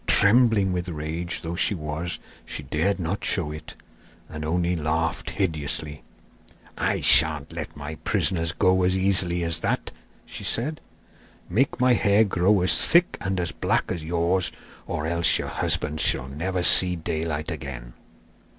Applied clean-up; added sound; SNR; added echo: none; none; none; none.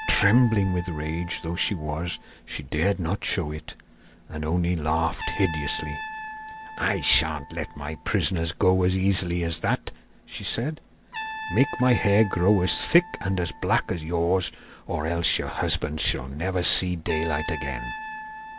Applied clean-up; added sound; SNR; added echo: none; Trumpet; 14 dB; none.